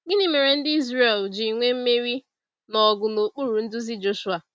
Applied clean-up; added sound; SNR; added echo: none; none; none; none.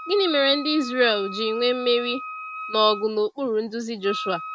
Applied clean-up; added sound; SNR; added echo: none; Wind instrument, woodwind instrument; 12 dB; none.